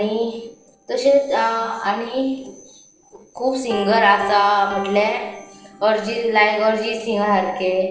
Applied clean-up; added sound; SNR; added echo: neural separator model SepFormer DNS4.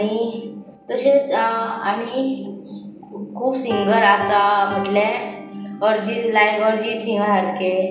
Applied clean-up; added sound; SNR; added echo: none; Piano; 16 dB; reverberation time 0.5 s.